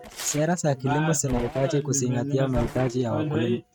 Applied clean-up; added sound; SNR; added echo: neural mask model RNNoise.